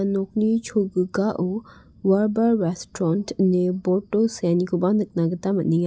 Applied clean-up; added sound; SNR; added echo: none; none; none; none.